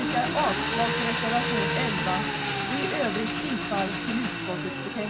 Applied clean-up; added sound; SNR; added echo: none; Engine; -2 dB; reverberation time 0.2 s.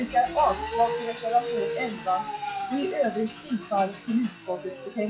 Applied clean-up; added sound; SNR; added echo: classical method WPE with log-MMSE.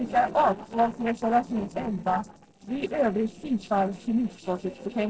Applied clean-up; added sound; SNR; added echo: neural separator model SepFormer DNS4.